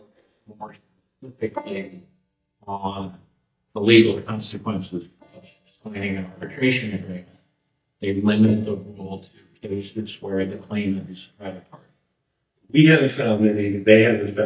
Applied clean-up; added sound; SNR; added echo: neural mask model DeepFilterNet 3.